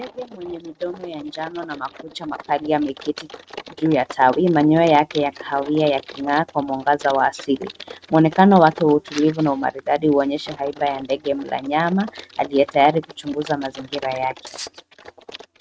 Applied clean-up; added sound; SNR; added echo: neural mask model RNNoise.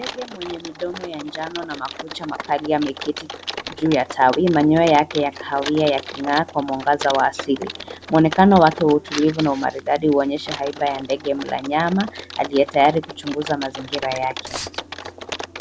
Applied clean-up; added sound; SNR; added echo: none; Typing; 13 dB; none.